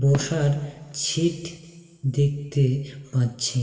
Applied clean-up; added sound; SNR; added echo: none; Fireworks; 19 dB; reverberation time 1.8 s.